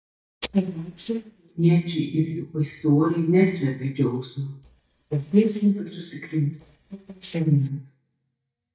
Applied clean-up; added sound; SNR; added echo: neural mask model DeepFilterNet 3.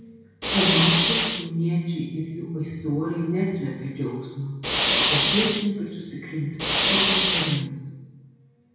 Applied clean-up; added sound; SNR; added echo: none; Fire; -5 dB; reverberation time 1.0 s.